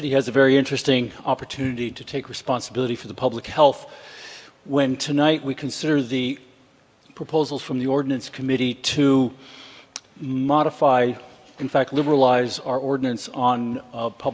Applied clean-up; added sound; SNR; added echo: none; none; none; none.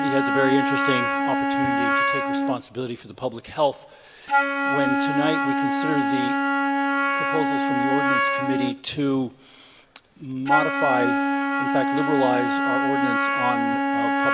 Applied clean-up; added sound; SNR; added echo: none; Wind instrument, woodwind instrument; -4 dB; none.